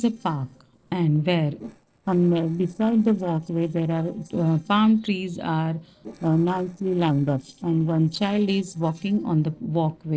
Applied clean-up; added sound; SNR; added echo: neural separator model SepFormer DNS4.